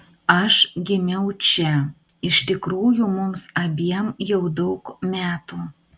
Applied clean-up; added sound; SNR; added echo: none; none; none; none.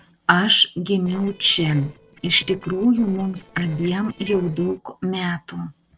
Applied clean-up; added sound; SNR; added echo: neural separator model SepFormer DNS4.